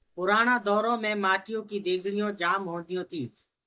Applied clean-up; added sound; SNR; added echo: neural mask model DeepFilterNet 3.